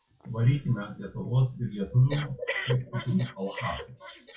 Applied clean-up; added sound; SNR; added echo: classical method WPE with log-MMSE.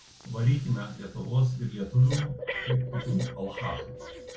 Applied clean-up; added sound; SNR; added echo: none; Breathing; 12 dB; reverberation time 0.3 s.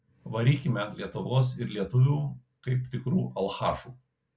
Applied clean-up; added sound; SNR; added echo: none; none; none; none.